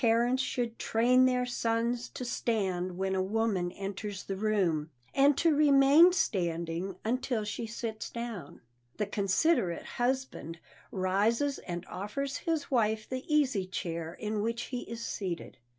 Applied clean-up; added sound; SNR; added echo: none; none; none; none.